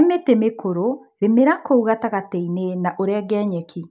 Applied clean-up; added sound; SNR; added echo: none; none; none; none.